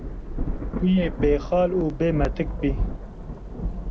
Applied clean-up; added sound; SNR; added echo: none; Thunder / Rain; 3 dB; none.